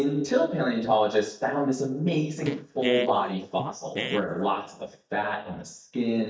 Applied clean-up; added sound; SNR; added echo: neural mask model DeepFilterNet 3.